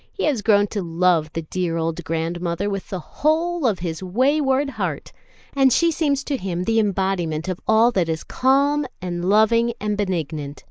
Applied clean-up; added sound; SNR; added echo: neural mask model Resemble Enhance denoiser.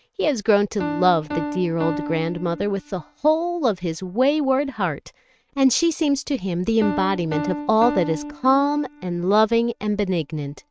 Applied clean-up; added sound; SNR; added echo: neural mask model RNNoise.